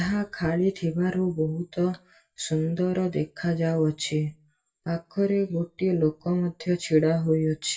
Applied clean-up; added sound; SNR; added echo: none; none; none; reverberation time 0.1 s.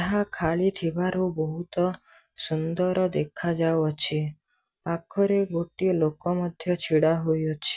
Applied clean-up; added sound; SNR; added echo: none; none; none; none.